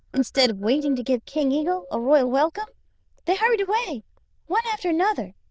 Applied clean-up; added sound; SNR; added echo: neural diffusion model UNIVERSE++.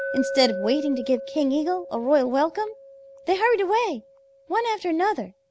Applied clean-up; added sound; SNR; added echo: none; Glass; 11 dB; none.